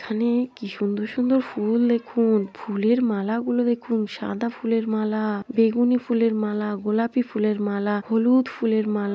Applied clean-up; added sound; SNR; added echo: none; none; none; none.